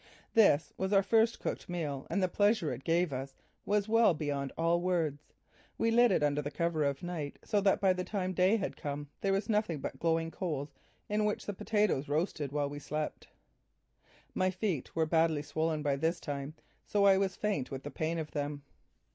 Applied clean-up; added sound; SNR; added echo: none; none; none; none.